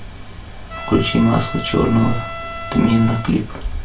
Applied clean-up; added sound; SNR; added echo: none; Trumpet; 13 dB; reverberation time 0.2 s.